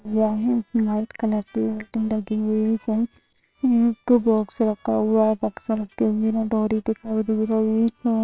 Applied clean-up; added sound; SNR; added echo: neural separator model SepFormer WHAMR!.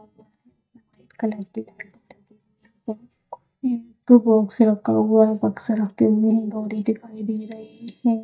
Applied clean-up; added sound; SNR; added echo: neural mask model DeepFilterNet 3.